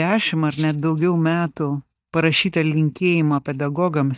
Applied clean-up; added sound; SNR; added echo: neural mask model DeepFilterNet 3.